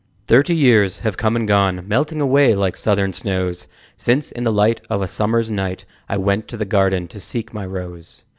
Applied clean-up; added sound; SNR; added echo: none; none; none; none.